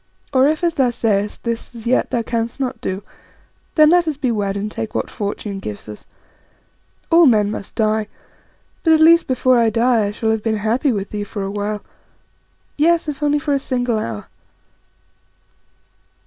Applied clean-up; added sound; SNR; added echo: none; none; none; none.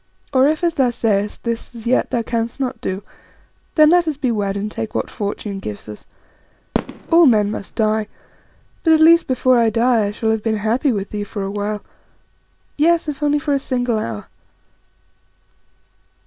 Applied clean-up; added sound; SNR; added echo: none; Fireworks; 12 dB; none.